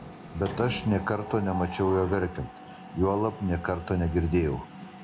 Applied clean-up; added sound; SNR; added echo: none; Mechanisms; 13 dB; none.